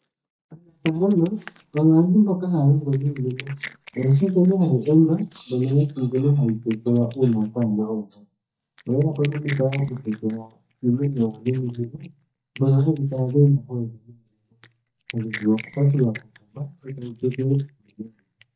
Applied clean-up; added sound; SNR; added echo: neural mask model DeepFilterNet 3.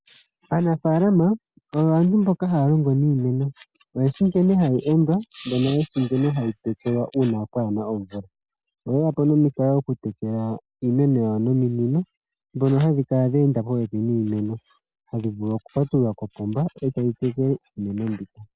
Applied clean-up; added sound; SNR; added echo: none; none; none; none.